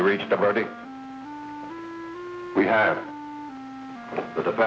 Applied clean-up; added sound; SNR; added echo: none; Wind instrument, woodwind instrument; 11 dB; none.